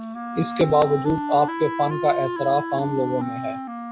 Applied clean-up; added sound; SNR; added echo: none; Wind instrument, woodwind instrument; 6 dB; none.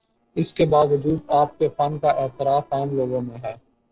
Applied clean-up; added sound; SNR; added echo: neural separator model SepFormer DNS4.